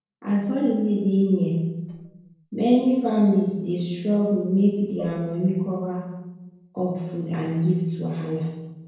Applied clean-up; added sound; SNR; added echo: neural separator model SepFormer DNS4.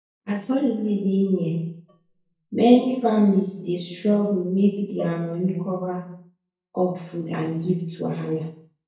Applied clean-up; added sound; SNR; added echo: neural mask model DeepFilterNet 3.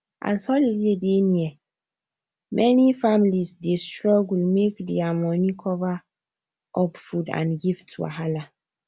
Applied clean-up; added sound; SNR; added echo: none; none; none; none.